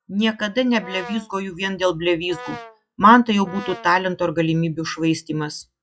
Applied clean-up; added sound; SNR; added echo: classical method log-MMSE.